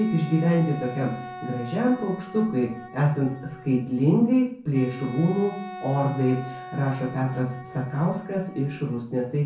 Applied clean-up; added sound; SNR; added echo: none; Wind instrument, woodwind instrument; 15 dB; reverberation time 0.5 s.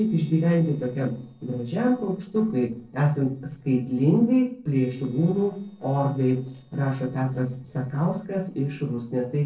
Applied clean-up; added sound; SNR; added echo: neural separator model SepFormer DNS4.